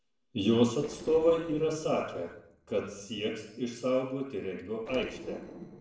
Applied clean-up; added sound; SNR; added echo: neural separator model SepFormer DNS4.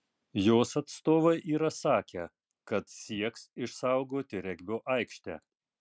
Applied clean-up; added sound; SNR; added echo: none; none; none; none.